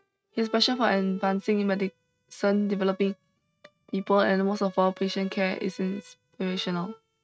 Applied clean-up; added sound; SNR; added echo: neural mask model RNNoise.